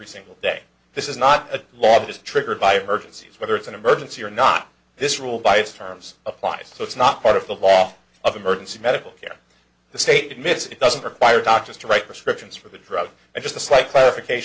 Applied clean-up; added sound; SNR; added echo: none; none; none; none.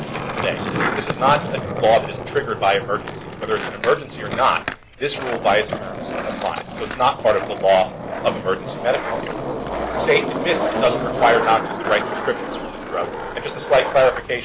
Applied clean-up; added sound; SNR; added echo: none; Skateboard; 5 dB; none.